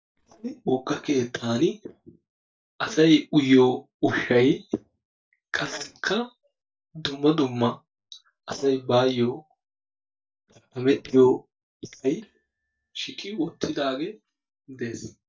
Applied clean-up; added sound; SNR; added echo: neural mask model DeepFilterNet 3.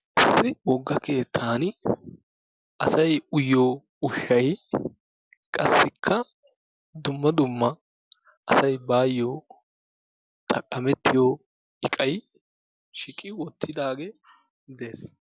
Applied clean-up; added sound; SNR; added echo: none; none; none; none.